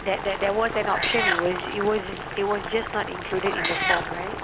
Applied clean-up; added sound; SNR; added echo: none; Boiling + Meow; 2 dB; none.